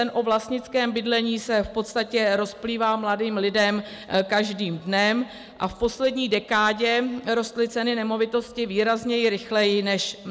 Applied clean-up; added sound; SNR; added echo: none; none; none; none.